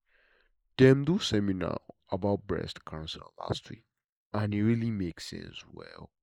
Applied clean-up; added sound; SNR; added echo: neural mask model Resemble Enhance denoiser.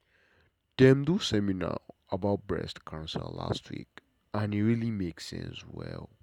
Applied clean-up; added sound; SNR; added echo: none; none; none; none.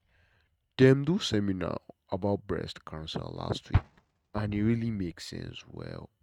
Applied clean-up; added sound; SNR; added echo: neural mask model RNNoise.